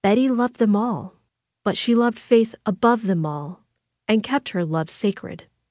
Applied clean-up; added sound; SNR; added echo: none; none; none; none.